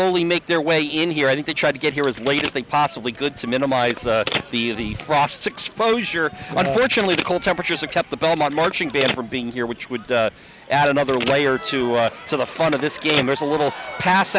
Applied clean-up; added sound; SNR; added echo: none; Telephone; 13 dB; none.